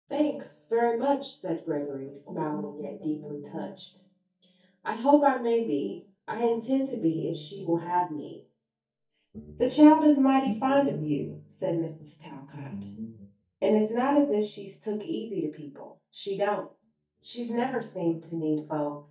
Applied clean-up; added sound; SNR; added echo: neural mask model DeepFilterNet 3.